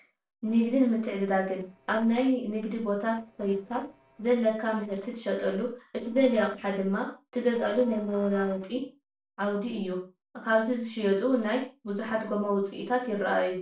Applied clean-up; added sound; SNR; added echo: neural separator model SepFormer DNS4.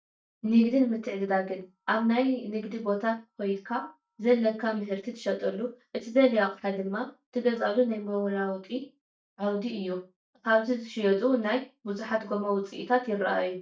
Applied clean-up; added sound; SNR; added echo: neural mask model DeepFilterNet 3.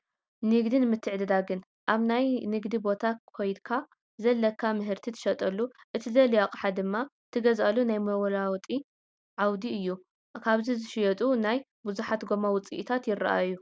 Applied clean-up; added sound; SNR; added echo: none; none; none; none.